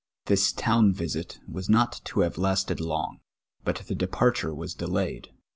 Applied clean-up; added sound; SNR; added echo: none; none; none; none.